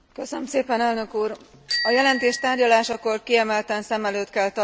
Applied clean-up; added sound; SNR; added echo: none; Bicycle bell; 10 dB; none.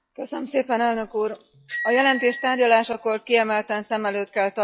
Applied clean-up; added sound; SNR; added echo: classical method log-MMSE.